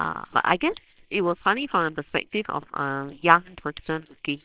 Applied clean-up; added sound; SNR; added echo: neural separator model SepFormer WHAMR!.